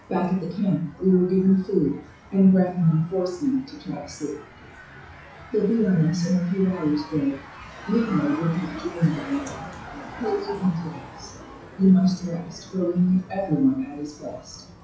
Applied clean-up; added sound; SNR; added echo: classical method WPE with log-MMSE.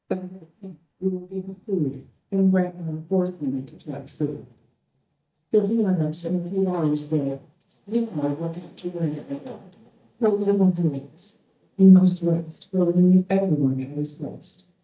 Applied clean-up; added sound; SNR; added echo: neural mask model DeepFilterNet 3.